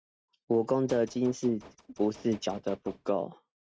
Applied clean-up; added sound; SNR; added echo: neural mask model RNNoise.